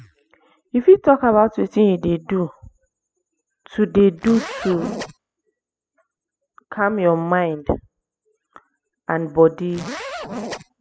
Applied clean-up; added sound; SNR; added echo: classical method spectral subtraction.